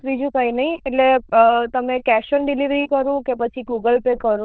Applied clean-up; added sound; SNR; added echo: neural diffusion model UNIVERSE++.